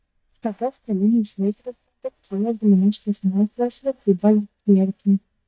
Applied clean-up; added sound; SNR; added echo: neural mask model DeepFilterNet 3.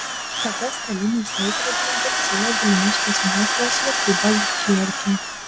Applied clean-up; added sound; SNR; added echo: none; Drill; -1 dB; none.